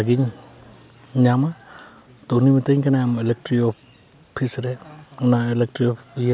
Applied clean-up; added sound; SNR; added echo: none; none; none; none.